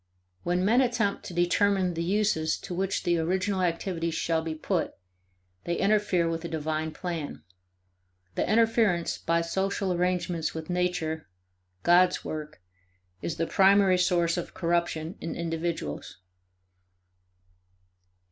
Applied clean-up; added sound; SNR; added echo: none; none; none; none.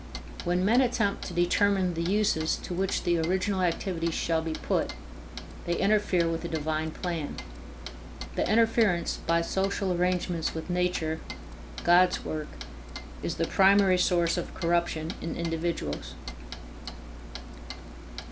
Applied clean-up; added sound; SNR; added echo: none; Clock; 10 dB; none.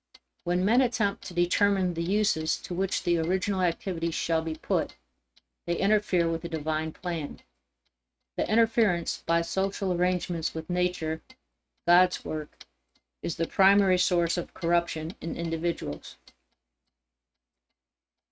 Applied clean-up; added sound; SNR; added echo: neural mask model RNNoise.